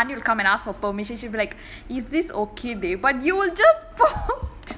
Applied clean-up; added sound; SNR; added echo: none; none; none; none.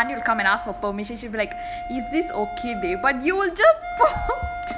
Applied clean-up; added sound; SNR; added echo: none; Wind instrument, woodwind instrument; 9 dB; none.